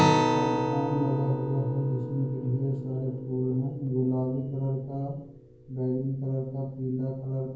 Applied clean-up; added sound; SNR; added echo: none; Acoustic guitar; 2 dB; reverberation time 0.9 s.